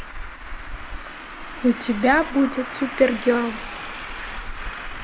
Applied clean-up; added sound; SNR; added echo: none; Traffic noise, roadway noise; 8 dB; none.